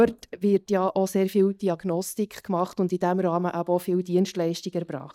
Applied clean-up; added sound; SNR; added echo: neural mask model DeepFilterNet 3.